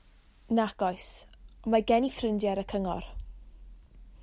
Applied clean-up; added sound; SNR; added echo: none; none; none; none.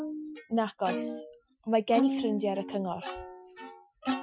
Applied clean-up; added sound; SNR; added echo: classical method Wiener filter.